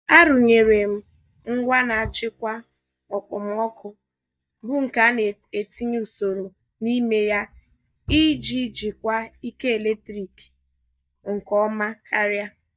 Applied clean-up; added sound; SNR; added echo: neural mask model DeepFilterNet 3.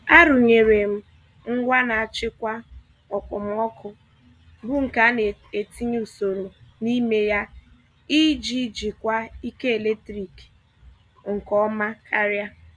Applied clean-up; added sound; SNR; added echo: none; none; none; none.